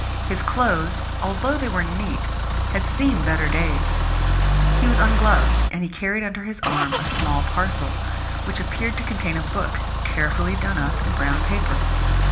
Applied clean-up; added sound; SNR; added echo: none; Idling / Engine starting / Accelerating, revving, vroom / Car; -5 dB; reverberation time 0.4 s.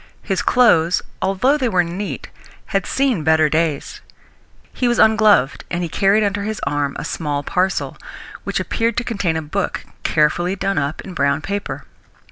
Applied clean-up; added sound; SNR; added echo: none; none; none; none.